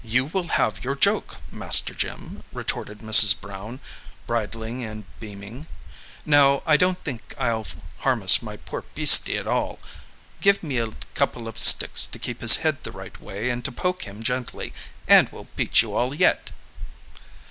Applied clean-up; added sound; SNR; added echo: none; none; none; none.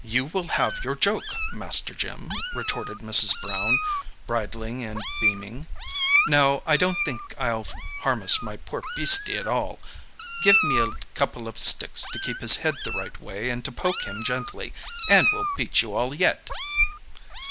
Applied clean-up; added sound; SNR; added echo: none; Meow; 3 dB; none.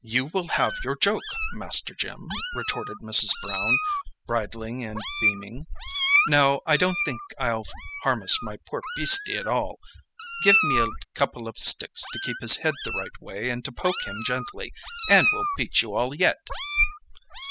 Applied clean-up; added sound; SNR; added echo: classical method spectral subtraction.